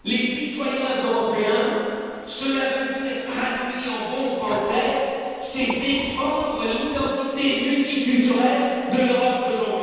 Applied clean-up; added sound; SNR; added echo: none; Liquid; 19 dB; reverberation time 2.1 s.